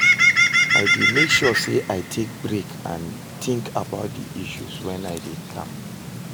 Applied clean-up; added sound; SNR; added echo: none; Bird; -5 dB; none.